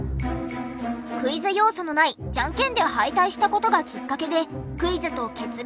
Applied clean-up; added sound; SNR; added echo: none; none; none; none.